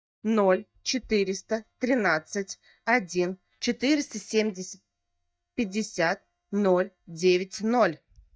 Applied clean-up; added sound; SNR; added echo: neural mask model DeepFilterNet 3.